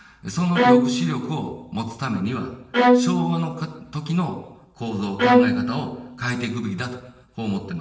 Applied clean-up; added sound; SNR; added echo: none; Bowed string instrument; -4 dB; reverberation time 0.9 s.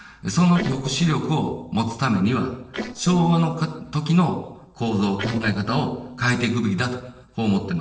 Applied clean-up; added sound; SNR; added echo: neural separator model SepFormer DNS4.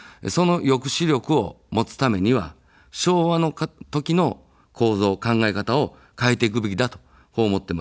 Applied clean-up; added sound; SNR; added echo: none; none; none; none.